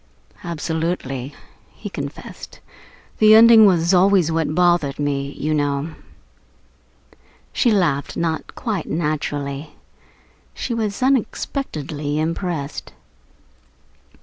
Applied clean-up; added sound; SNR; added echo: none; none; none; none.